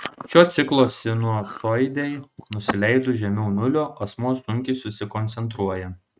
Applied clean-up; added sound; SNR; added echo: neural mask model RNNoise.